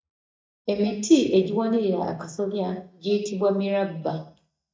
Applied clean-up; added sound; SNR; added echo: neural mask model DeepFilterNet 3.